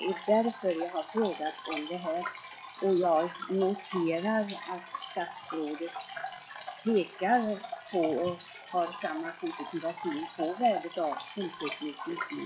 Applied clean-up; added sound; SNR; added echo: classical method log-MMSE.